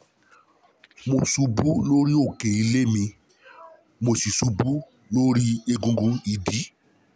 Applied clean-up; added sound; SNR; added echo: none; none; none; none.